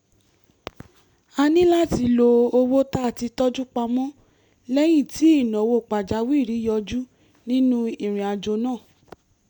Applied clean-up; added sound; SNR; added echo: none; none; none; none.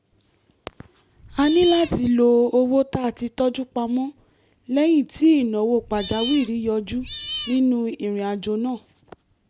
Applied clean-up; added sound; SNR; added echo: none; Cat; 10 dB; none.